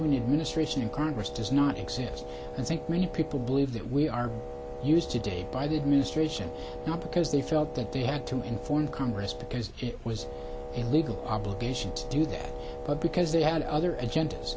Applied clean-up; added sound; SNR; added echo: none; Wind instrument, woodwind instrument; 10 dB; none.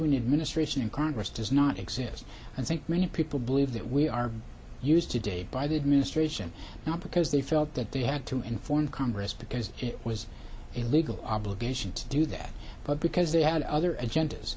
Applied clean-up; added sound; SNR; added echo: none; none; none; none.